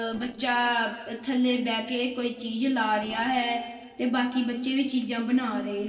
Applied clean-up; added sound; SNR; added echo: neural separator model SepFormer DNS4.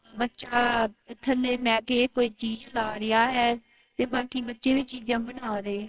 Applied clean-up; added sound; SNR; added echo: neural separator model SepFormer WHAMR!.